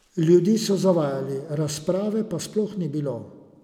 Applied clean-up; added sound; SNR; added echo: none; none; none; none.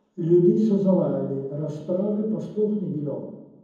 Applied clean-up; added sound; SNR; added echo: none; none; none; reverberation time 1.2 s.